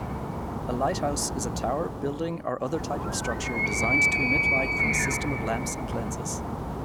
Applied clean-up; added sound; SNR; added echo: none; Animal; -3 dB; none.